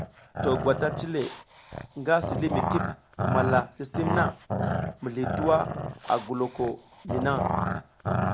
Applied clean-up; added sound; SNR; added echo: none; Growling; 1 dB; none.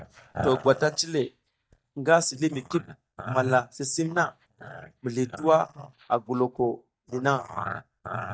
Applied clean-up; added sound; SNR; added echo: neural mask model DeepFilterNet 3.